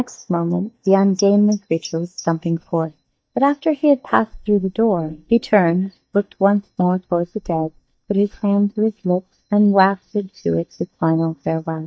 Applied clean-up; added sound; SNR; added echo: neural mask model DeepFilterNet 3.